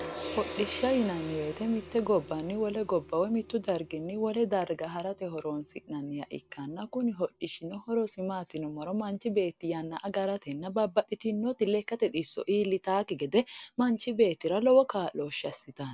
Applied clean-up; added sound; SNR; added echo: none; Gong; 18 dB; none.